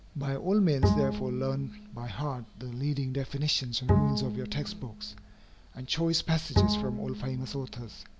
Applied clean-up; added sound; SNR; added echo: none; Bowed string instrument; 0 dB; none.